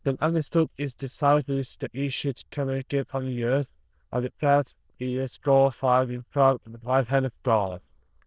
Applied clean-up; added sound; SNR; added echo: neural diffusion model UNIVERSE++.